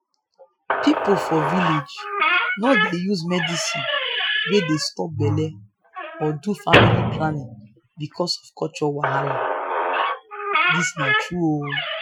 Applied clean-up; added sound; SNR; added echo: classical method Wiener filter.